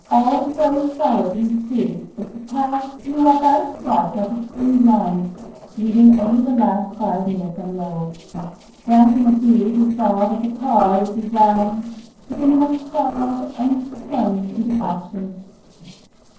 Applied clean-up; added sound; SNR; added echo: neural separator model SepFormer DNS4.